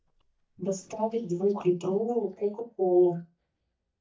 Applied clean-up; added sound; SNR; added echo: neural mask model DeepFilterNet 3.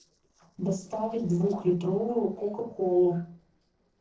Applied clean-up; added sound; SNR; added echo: neural separator model SepFormer DNS4.